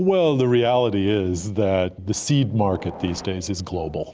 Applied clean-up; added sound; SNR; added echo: none; Train; 16 dB; none.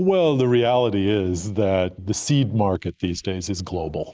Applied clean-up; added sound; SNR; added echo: neural mask model Resemble Enhance denoiser.